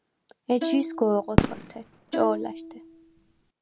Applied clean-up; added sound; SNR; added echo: none; Bowed string instrument + Fireworks; 0 dB; none.